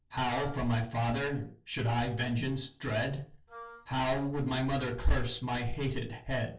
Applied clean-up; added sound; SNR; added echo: none; Wind instrument, woodwind instrument; 20 dB; reverberation time 0.3 s.